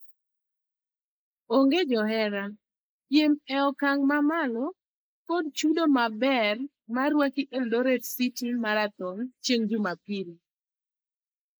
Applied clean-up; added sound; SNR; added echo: neural mask model Resemble Enhance denoiser.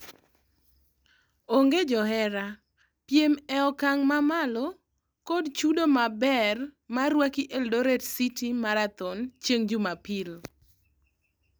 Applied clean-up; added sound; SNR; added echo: none; none; none; none.